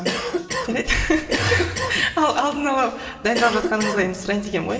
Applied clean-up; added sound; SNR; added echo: none; Cough; 5 dB; reverberation time 1.6 s.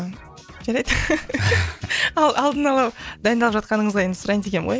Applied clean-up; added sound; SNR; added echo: none; none; none; none.